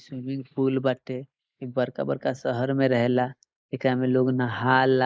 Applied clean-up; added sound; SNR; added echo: neural mask model Resemble Enhance denoiser.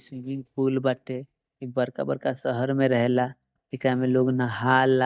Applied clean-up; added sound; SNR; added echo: neural mask model DeepFilterNet 3.